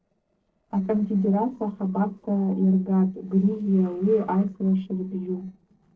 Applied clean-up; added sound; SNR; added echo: neural separator model SepFormer DNS4.